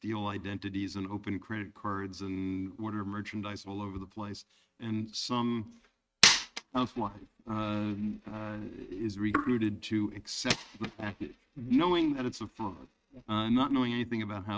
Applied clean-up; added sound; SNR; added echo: neural mask model RNNoise.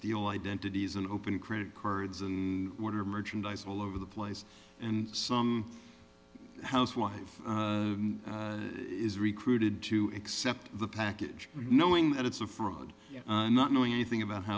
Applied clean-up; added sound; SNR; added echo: none; none; none; none.